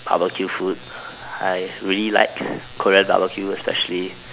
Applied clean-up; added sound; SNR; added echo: none; none; none; none.